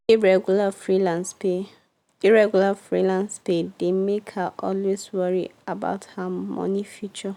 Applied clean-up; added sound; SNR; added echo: none; none; none; none.